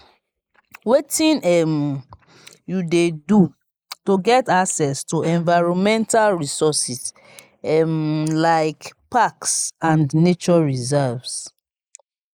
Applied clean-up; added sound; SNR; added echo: neural mask model Resemble Enhance denoiser.